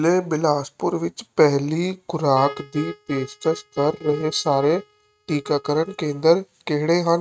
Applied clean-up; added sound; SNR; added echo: neural mask model RNNoise.